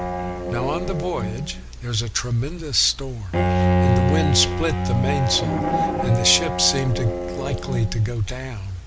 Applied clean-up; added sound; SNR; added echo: none; Bowed string instrument; 1 dB; none.